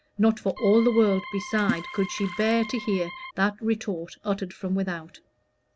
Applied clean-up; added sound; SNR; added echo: none; Organ + Water / Splash, splatter; 10 dB; none.